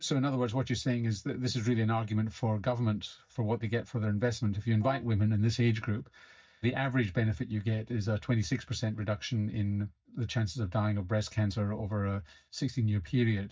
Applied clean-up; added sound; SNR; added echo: neural mask model DeepFilterNet 3.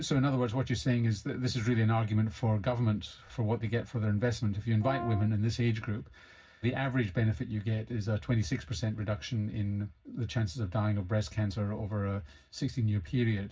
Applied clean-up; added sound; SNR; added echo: none; Brass instrument; 11 dB; reverberation time 0.4 s.